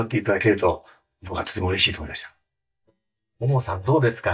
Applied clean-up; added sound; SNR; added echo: neural mask model DeepFilterNet 3.